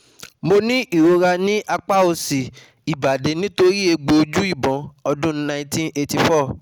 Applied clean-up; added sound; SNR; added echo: none; none; none; none.